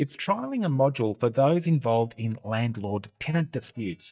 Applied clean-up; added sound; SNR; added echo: neural mask model DeepFilterNet 3.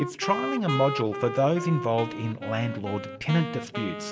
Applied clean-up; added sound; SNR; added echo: none; Wind instrument, woodwind instrument; 7 dB; reverberation time 1.8 s.